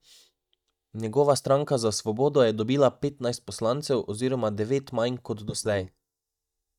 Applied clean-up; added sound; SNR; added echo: neural mask model DeepFilterNet 3.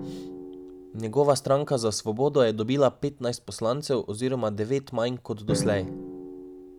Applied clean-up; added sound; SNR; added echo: none; Drum; 11 dB; none.